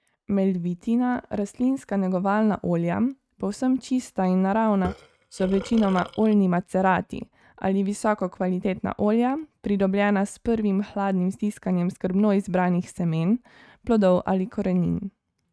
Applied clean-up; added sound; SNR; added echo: neural mask model RNNoise.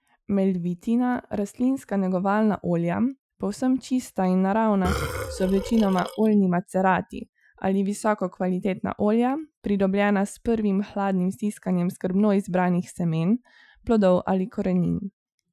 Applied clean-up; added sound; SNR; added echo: classical method Wiener filter.